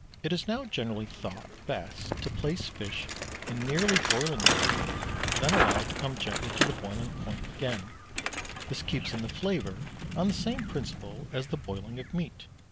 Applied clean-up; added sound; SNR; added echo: none; Bicycle; -1 dB; none.